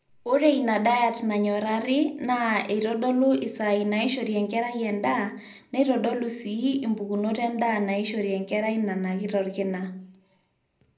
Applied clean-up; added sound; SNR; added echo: none; none; none; reverberation time 0.4 s.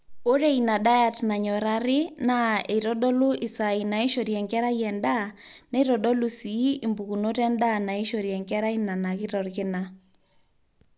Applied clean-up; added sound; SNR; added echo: none; none; none; none.